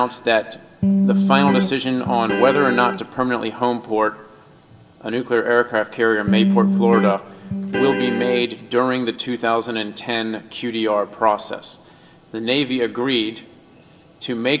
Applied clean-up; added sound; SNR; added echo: none; Electric guitar; -1 dB; reverberation time 0.5 s.